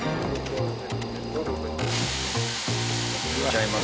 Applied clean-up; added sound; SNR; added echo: none; none; none; none.